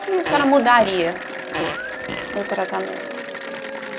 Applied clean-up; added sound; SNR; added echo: none; Fart + Applause / Cheering; 6 dB; none.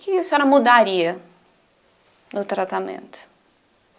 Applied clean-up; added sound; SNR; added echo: none; none; none; none.